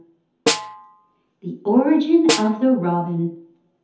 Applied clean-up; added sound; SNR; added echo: none; Snare drum; 6 dB; reverberation time 0.5 s.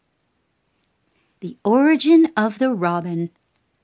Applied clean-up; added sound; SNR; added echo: none; none; none; none.